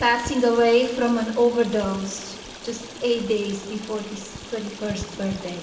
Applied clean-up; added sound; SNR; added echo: none; Stream; 14 dB; reverberation time 1.2 s.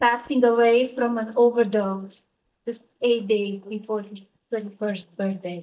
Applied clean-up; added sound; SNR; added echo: neural mask model DeepFilterNet 3.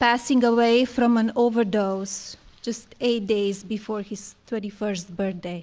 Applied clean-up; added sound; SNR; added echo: none; none; none; none.